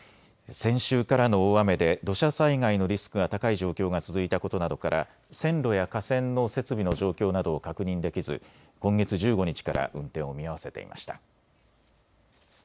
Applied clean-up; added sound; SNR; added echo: none; Fireworks; 16 dB; none.